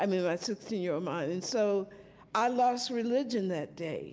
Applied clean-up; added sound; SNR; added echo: none; none; none; none.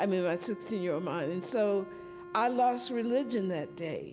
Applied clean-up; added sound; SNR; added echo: none; Wind instrument, woodwind instrument; 15 dB; none.